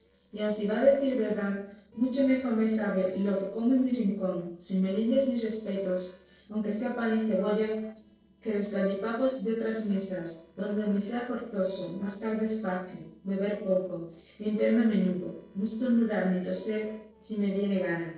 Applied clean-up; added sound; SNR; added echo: neural separator model SepFormer DNS4.